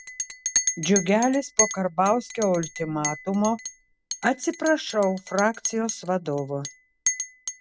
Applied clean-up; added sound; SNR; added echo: none; Chink, clink; 6 dB; none.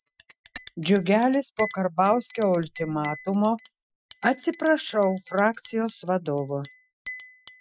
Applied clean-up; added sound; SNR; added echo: classical method Wiener filter.